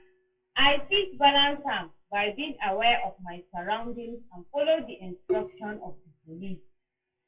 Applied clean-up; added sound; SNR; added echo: classical method WPE with log-MMSE.